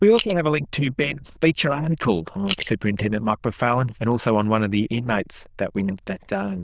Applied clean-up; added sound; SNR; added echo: neural diffusion model UNIVERSE++.